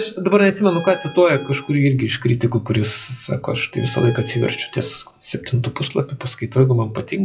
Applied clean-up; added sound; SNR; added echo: classical method WPE with log-MMSE.